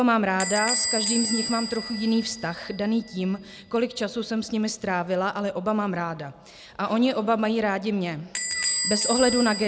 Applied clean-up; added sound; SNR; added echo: none; Squeak / Bell; 6 dB; none.